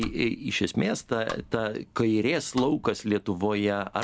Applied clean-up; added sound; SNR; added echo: none; Domestic sounds, home sounds; 18 dB; none.